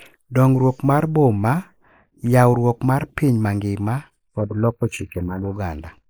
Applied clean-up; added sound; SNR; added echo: neural mask model Resemble Enhance denoiser.